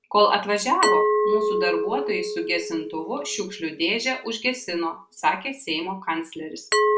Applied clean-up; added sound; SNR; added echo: none; Glass; 1 dB; reverberation time 0.2 s.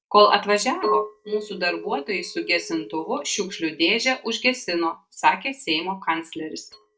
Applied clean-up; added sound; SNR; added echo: neural mask model DeepFilterNet 3.